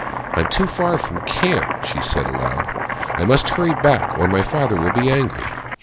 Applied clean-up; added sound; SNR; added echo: none; Domestic sounds, home sounds; 4 dB; none.